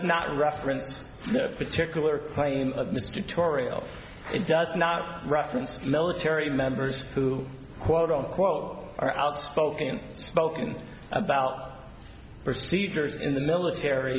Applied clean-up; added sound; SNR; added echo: none; none; none; none.